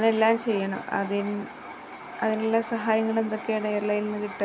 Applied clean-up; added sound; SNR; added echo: none; none; none; none.